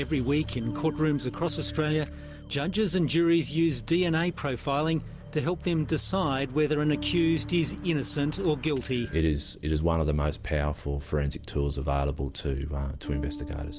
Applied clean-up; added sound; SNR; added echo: none; Bass guitar; 17 dB; none.